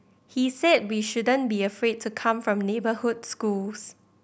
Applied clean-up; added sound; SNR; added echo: none; none; none; none.